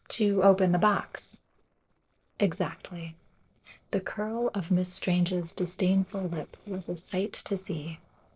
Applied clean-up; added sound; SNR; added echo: neural separator model SepFormer DNS4.